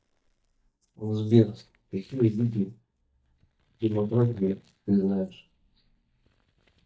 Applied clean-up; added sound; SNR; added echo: neural mask model DeepFilterNet 3.